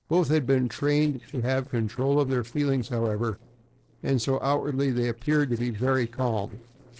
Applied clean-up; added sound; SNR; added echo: neural separator model SepFormer DNS4.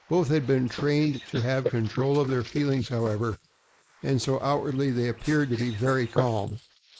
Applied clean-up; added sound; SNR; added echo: neural mask model Resemble Enhance denoiser.